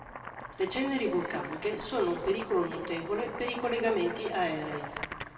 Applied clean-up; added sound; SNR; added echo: none; Boiling; 10 dB; reverberation time 2.1 s.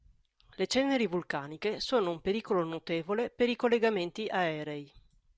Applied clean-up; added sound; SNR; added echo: none; none; none; none.